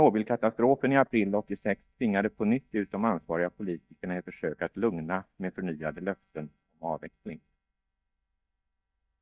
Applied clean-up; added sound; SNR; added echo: neural mask model DeepFilterNet 3.